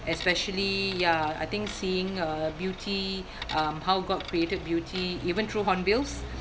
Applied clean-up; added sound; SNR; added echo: none; Coin (dropping); 17 dB; none.